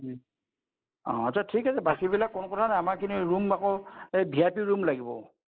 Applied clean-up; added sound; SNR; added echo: neural mask model Resemble Enhance denoiser.